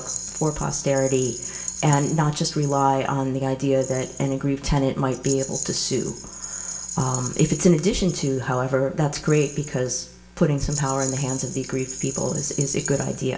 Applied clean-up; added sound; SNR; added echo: none; Rattle; 11 dB; reverberation time 0.2 s.